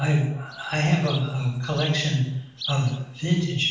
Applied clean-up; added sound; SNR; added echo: none; Insect; 16 dB; reverberation time 0.7 s.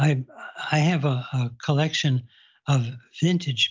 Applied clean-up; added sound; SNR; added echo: none; none; none; none.